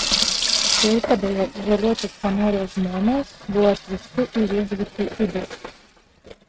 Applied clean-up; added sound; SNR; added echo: neural mask model RNNoise.